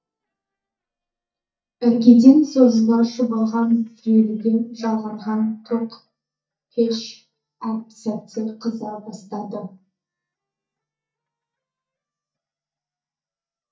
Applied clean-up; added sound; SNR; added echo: neural mask model DeepFilterNet 3.